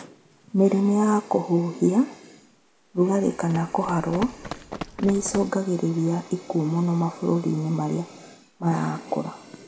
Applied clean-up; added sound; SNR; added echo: none; Run; 13 dB; none.